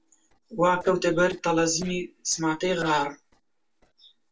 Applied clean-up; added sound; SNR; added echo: neural separator model SepFormer DNS4.